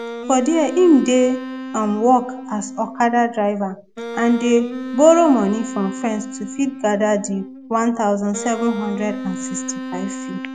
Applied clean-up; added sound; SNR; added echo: none; Wind instrument, woodwind instrument; 11 dB; none.